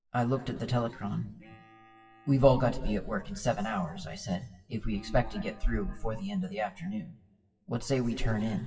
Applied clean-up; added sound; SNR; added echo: classical method WPE with log-MMSE.